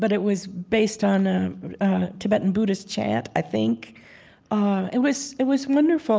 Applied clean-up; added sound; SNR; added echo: none; none; none; none.